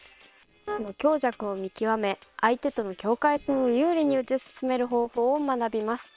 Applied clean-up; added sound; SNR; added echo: neural separator model SepFormer WHAM!.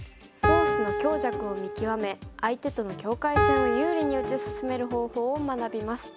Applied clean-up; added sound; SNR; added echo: none; Piano; -3 dB; none.